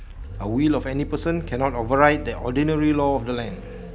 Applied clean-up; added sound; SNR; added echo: none; Vehicle; 11 dB; none.